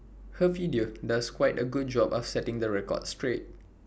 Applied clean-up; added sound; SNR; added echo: none; none; none; none.